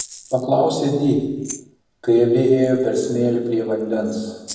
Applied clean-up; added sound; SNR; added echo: none; Rattle (instrument); 20 dB; reverberation time 1.1 s.